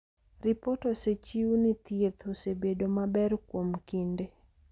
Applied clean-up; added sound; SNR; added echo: none; none; none; none.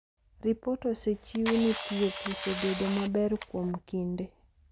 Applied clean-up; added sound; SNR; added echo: none; Camera; 8 dB; none.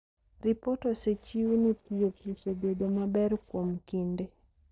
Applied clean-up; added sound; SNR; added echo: neural separator model SepFormer DNS4.